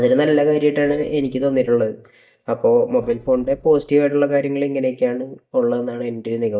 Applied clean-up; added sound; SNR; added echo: neural mask model DeepFilterNet 3.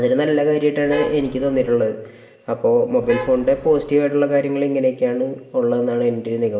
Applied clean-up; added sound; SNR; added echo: none; Traffic noise, roadway noise / Vehicle horn, car horn, honking; 12 dB; reverberation time 0.9 s.